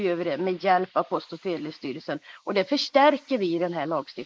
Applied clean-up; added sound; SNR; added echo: neural mask model Resemble Enhance denoiser.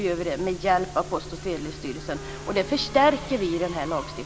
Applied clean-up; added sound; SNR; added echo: none; Race car, auto racing / Accelerating, revving, vroom; 16 dB; none.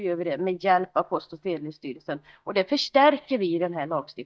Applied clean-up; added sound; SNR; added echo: neural mask model DeepFilterNet 3.